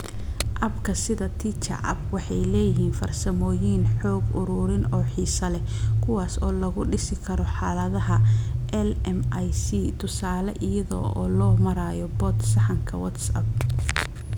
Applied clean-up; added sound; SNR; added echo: none; none; none; none.